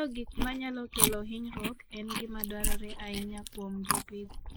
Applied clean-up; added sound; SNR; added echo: neural mask model Resemble Enhance denoiser.